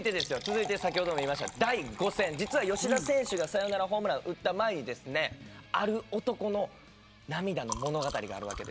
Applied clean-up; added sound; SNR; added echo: none; Liquid; 12 dB; none.